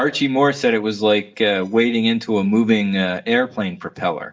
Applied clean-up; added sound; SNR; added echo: neural mask model DeepFilterNet 3.